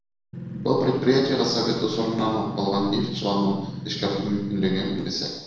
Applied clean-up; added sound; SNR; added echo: none; Engine; 10 dB; reverberation time 0.9 s.